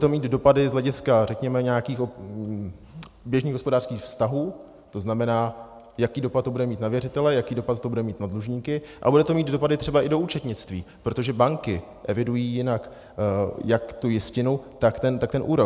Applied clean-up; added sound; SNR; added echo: none; none; none; none.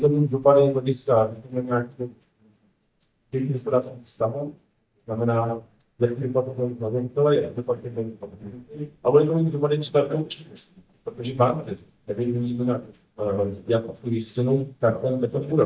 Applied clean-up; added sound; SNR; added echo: neural mask model DeepFilterNet 3.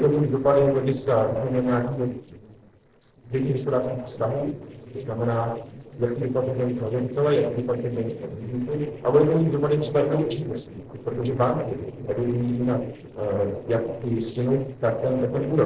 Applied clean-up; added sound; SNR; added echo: neural separator model SepFormer DNS4.